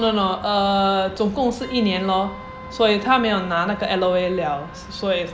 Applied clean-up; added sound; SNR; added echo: none; Wind instrument, woodwind instrument; 19 dB; none.